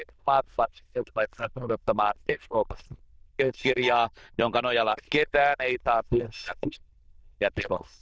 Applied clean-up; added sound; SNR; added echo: neural diffusion model UNIVERSE++.